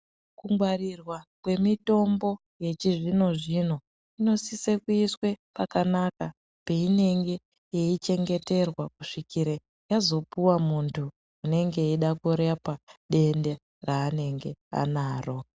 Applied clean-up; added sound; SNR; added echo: none; none; none; none.